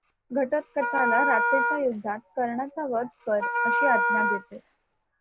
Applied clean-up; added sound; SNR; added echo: none; Wind instrument, woodwind instrument; -1 dB; none.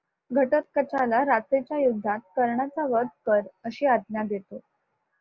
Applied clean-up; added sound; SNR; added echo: none; none; none; none.